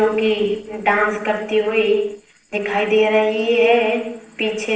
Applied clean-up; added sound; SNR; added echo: neural separator model SepFormer DNS4.